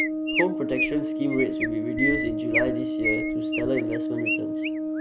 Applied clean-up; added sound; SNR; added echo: none; Brass instrument + Chirp, tweet; -3 dB; none.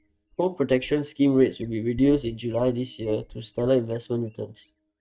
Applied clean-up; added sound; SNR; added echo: neural mask model DeepFilterNet 3.